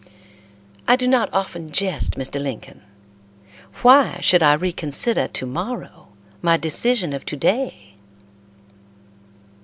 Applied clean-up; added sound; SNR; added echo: none; none; none; none.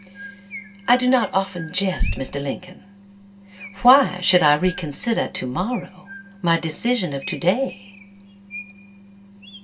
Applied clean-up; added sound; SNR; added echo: none; Chirp, tweet; 19 dB; reverberation time 0.2 s.